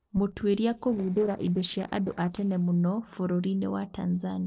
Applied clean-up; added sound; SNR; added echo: neural separator model SepFormer DNS4.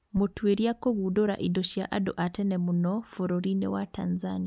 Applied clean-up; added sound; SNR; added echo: none; none; none; none.